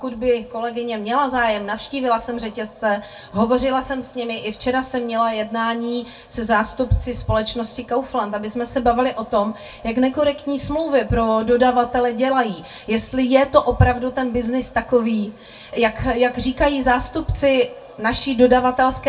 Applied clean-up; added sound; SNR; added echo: none; none; none; reverberation time 0.2 s.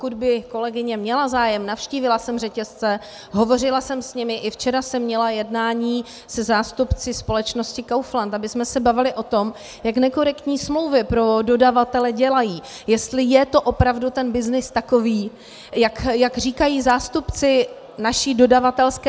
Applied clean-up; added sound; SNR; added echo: none; none; none; none.